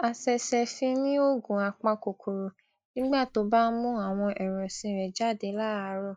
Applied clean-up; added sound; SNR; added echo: neural mask model Resemble Enhance denoiser.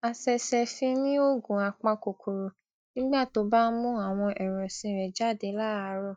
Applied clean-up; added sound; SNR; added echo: neural mask model DeepFilterNet 3.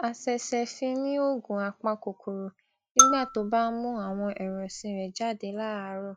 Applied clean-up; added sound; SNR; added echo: none; Marimba, xylophone; -3 dB; none.